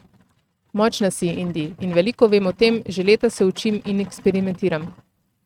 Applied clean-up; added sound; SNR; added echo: neural mask model RNNoise.